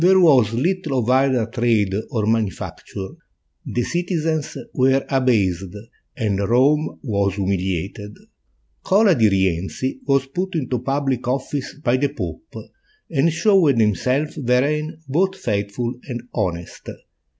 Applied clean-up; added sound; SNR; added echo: none; none; none; none.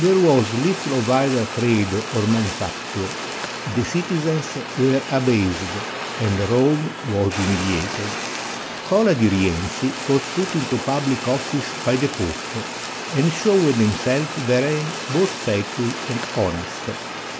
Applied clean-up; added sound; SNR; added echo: none; Fire; 8 dB; none.